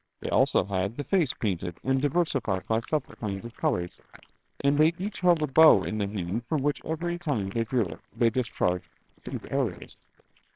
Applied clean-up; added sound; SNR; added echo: neural separator model SepFormer WHAMR!.